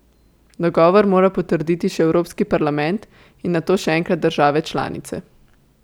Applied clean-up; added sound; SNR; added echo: none; none; none; none.